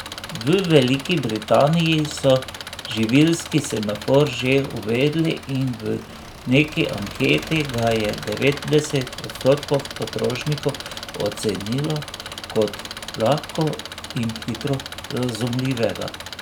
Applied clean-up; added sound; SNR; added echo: none; Engine; 12 dB; none.